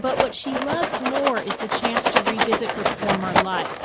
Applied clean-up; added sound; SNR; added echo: none; Rattle; -4 dB; none.